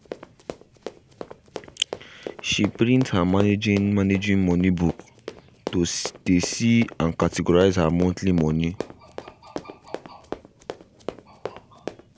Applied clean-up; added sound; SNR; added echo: none; Run; 14 dB; none.